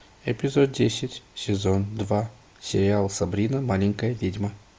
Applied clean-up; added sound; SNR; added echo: none; none; none; none.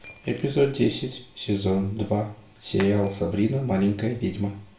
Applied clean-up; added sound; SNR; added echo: none; Shatter; 17 dB; reverberation time 0.4 s.